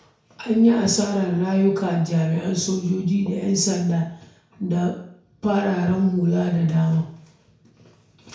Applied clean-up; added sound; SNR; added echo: none; none; none; reverberation time 0.6 s.